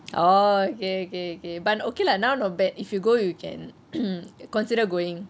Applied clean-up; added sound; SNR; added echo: none; none; none; none.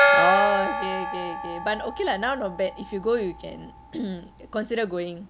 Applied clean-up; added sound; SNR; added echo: none; Gong; 0 dB; none.